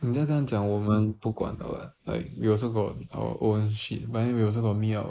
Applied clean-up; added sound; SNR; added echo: neural mask model Resemble Enhance denoiser.